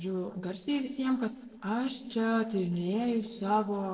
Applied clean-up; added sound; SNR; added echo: neural separator model SepFormer DNS4.